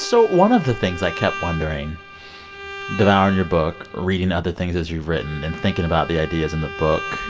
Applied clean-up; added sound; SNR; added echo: none; Bowed string instrument; 13 dB; reverberation time 1.1 s.